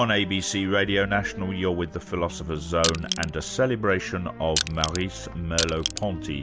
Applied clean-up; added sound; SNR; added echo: none; Crushing; 5 dB; none.